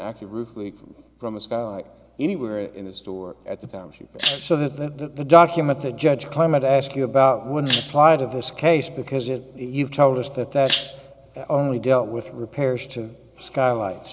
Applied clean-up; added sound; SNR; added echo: none; Rattle (instrument); 5 dB; none.